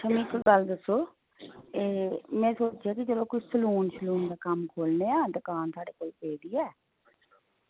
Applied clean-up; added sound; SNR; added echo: none; none; none; none.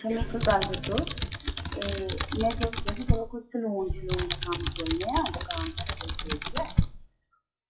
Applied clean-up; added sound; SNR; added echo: classical method WPE with log-MMSE.